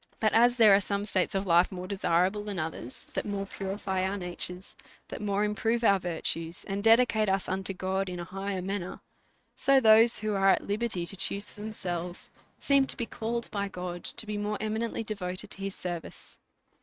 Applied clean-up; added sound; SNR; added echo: neural mask model RNNoise.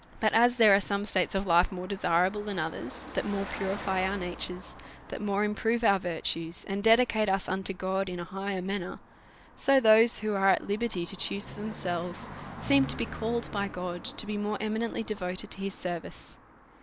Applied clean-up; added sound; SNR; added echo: none; Car passing by; 16 dB; none.